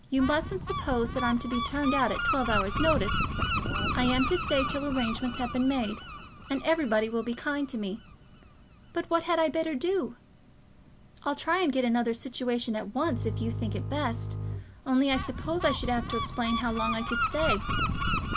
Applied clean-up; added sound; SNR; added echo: none; Gull, seagull + Bowed string instrument; 4 dB; none.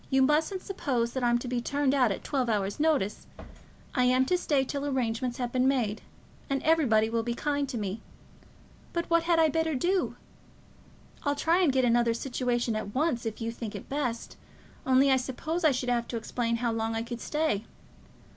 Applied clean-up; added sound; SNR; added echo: none; none; none; none.